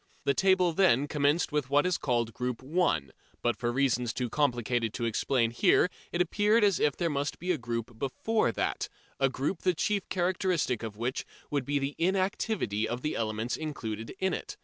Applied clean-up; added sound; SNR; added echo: none; none; none; none.